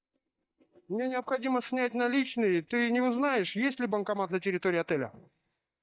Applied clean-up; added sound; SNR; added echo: neural mask model DeepFilterNet 3.